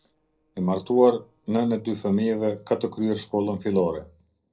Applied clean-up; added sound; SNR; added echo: neural separator model SepFormer DNS4.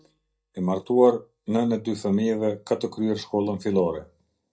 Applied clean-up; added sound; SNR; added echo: neural mask model DeepFilterNet 3.